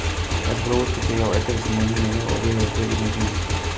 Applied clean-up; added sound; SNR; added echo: none; Motorcycle / Engine; -1 dB; none.